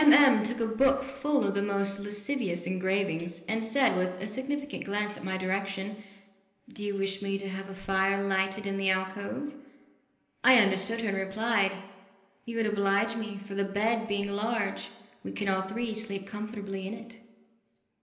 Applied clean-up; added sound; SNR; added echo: none; Tambourine; 18 dB; reverberation time 0.8 s.